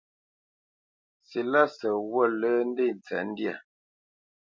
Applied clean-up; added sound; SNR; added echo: none; none; none; none.